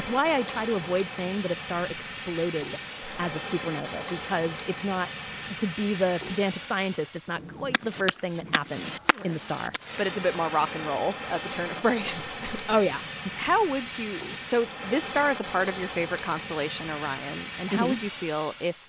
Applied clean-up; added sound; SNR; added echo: none; Fire; 5 dB; none.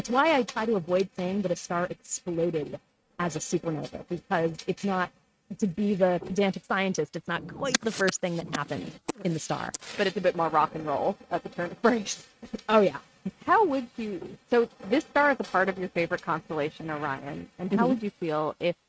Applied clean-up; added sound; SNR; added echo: neural mask model RNNoise.